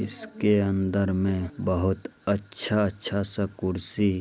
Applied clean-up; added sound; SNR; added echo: none; none; none; none.